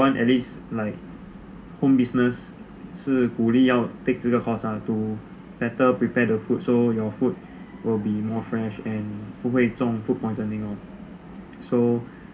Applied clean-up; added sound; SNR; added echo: none; none; none; none.